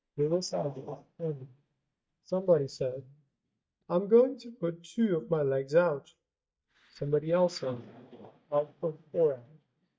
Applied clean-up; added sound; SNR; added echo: neural mask model DeepFilterNet 3.